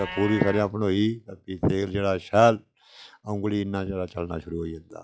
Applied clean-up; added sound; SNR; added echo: classical method log-MMSE.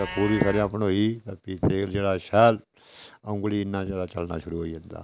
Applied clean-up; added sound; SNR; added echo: none; Livestock, farm animals, working animals; 18 dB; none.